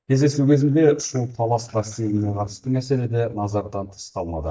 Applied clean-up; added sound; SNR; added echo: neural mask model DeepFilterNet 3.